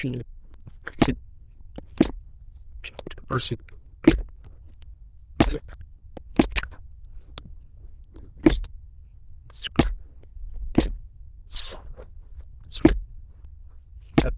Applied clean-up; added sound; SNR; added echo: neural diffusion model UNIVERSE++.